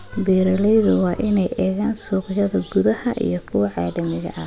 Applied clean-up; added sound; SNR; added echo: none; none; none; none.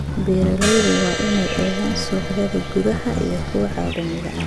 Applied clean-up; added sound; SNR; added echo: none; Insect + Crash cymbal; 3 dB; none.